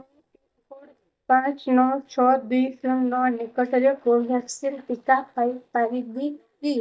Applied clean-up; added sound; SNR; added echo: neural mask model DeepFilterNet 3.